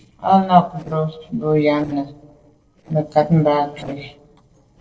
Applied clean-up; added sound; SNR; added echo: neural separator model SepFormer DNS4.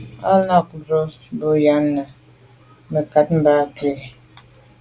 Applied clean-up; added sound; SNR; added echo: none; none; none; none.